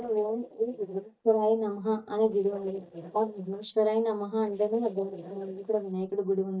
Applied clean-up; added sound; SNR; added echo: neural mask model DeepFilterNet 3.